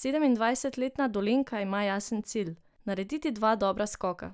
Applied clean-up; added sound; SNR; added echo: none; none; none; none.